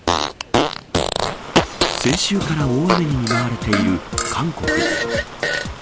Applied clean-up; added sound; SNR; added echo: none; Fart; -1 dB; none.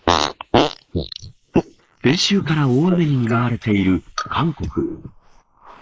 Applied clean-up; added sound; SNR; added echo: neural mask model Resemble Enhance denoiser.